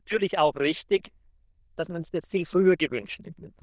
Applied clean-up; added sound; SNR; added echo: neural diffusion model UNIVERSE++.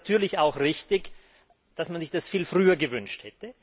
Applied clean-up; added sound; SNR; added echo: none; none; none; none.